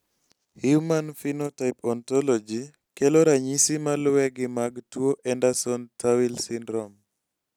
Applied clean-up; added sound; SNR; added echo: none; none; none; none.